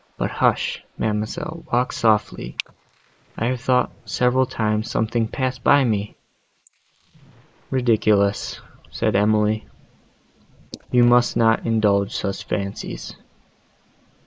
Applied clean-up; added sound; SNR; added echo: neural mask model Resemble Enhance denoiser.